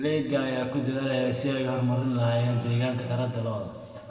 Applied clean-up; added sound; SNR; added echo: none; none; none; reverberation time 1.8 s.